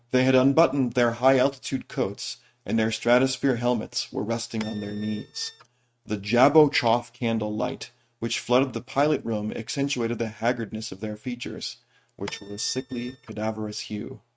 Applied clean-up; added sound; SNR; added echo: neural mask model RNNoise.